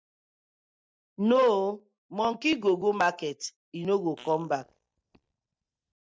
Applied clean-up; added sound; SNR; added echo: neural mask model DeepFilterNet 3.